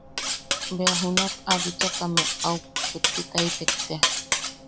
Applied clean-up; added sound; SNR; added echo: none; Cutlery, silverware; -4 dB; none.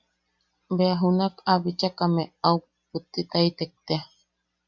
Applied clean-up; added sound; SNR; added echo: none; none; none; none.